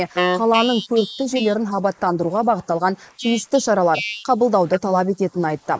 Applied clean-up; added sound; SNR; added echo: neural mask model Resemble Enhance denoiser.